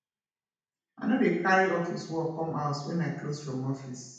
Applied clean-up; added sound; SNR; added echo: none; none; none; reverberation time 0.8 s.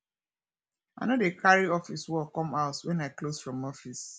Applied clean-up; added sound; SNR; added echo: none; none; none; none.